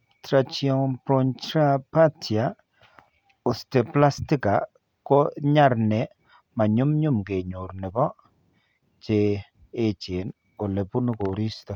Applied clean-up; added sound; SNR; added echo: none; none; none; none.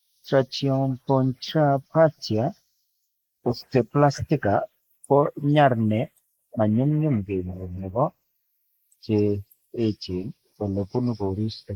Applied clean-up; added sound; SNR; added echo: neural mask model Resemble Enhance denoiser.